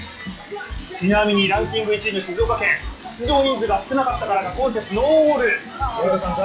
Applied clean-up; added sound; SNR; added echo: classical method log-MMSE.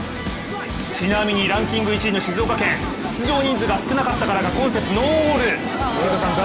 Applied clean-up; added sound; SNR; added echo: none; none; none; none.